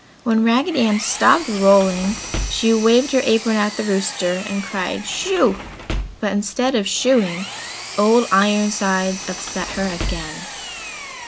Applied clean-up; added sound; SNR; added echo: none; Engine + Sliding door / Slam; 11 dB; none.